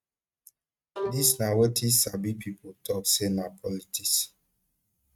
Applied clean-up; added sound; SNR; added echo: neural mask model RNNoise.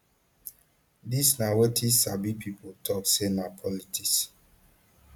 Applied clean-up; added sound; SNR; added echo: none; none; none; none.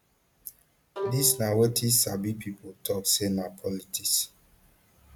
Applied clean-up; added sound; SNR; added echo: none; Bowed string instrument; 12 dB; none.